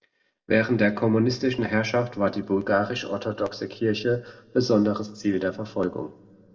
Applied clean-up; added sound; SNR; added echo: none; none; none; reverberation time 1.5 s.